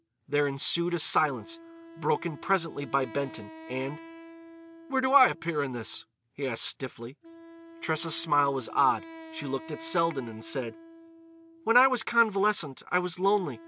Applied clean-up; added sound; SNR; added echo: none; Wind instrument, woodwind instrument; 19 dB; none.